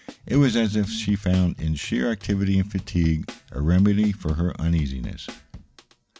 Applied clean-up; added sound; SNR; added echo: none; Drum kit; 20 dB; none.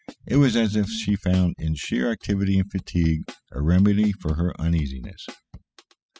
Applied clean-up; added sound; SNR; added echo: classical method spectral subtraction.